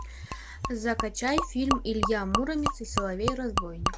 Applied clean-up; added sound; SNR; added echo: none; Gurgling / Liquid; 1 dB; none.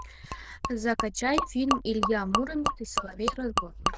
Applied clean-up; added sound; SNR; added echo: neural diffusion model UNIVERSE++.